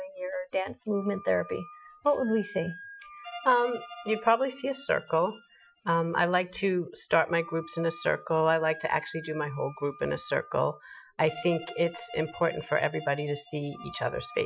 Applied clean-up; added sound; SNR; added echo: classical method Wiener filter.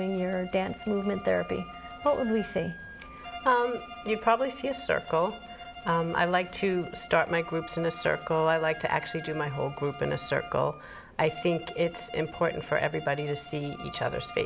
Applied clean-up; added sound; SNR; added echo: none; Wind instrument, woodwind instrument + Bowed string instrument; 14 dB; none.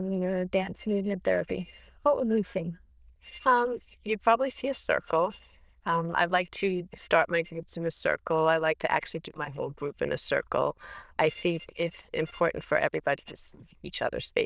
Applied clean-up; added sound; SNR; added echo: neural diffusion model UNIVERSE++.